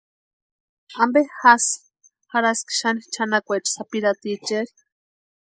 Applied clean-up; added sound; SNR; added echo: neural mask model Resemble Enhance denoiser.